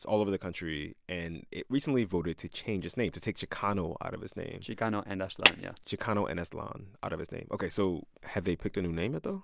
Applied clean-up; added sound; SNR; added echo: none; Clapping; -4 dB; none.